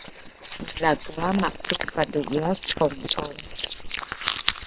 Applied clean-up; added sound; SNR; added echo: neural separator model SepFormer WHAM!.